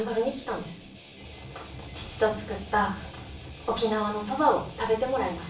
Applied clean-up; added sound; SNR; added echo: none; Guitar; 16 dB; reverberation time 0.3 s.